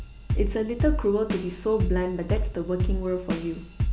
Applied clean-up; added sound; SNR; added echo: none; Drum / Drum kit; 1 dB; none.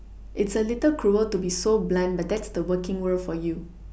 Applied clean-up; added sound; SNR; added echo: none; none; none; none.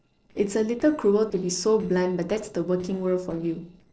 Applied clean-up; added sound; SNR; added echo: neural separator model SepFormer DNS4.